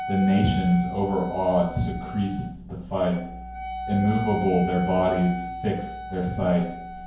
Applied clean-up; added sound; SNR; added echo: none; Wind instrument, woodwind instrument; 9 dB; reverberation time 0.9 s.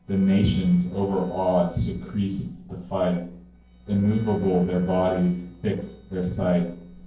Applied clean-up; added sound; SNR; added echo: neural separator model SepFormer DNS4.